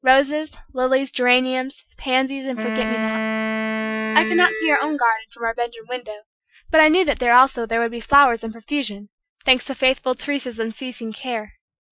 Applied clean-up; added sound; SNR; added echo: classical method Wiener filter.